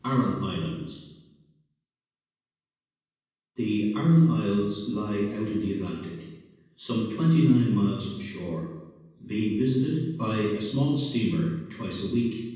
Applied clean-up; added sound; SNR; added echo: none; none; none; reverberation time 1.2 s.